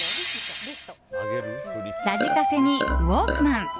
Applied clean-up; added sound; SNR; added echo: none; Burping, eructation; 6 dB; none.